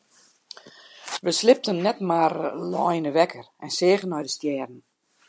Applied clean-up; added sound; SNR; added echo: none; none; none; none.